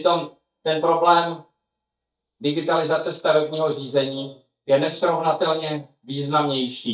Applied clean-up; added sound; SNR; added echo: neural mask model DeepFilterNet 3.